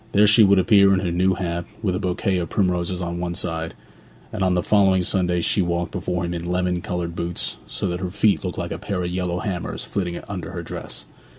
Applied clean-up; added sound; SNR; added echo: none; none; none; none.